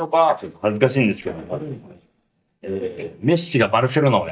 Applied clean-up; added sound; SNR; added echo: neural mask model DeepFilterNet 3.